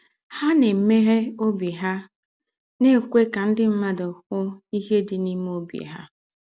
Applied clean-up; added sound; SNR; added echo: none; none; none; none.